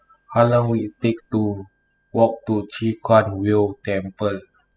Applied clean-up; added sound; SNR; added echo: classical method spectral subtraction.